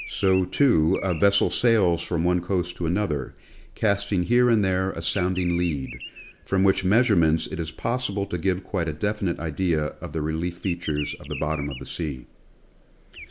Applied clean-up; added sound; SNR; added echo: none; Bird vocalization, bird call, bird song; 19 dB; none.